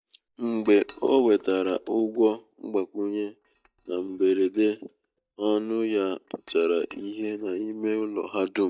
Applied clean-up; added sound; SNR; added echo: neural mask model DeepFilterNet 3.